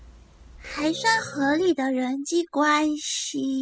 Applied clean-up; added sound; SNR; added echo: classical method spectral subtraction.